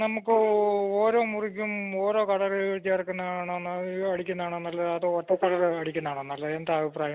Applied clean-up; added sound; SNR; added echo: neural mask model Resemble Enhance denoiser.